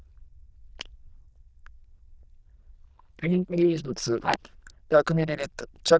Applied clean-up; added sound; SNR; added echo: neural diffusion model UNIVERSE++.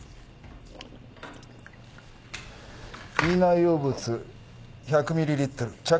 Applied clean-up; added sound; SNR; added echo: none; none; none; none.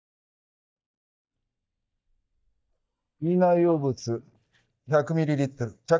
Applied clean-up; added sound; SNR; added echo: neural mask model DeepFilterNet 3.